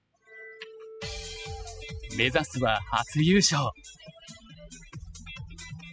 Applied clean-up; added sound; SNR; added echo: classical method spectral subtraction.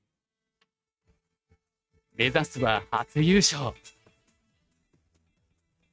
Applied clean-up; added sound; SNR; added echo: neural mask model RNNoise.